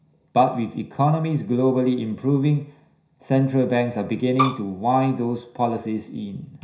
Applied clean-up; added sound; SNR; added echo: none; Bowed string instrument; 4 dB; reverberation time 0.5 s.